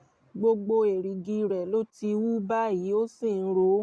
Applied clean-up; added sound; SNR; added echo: none; none; none; none.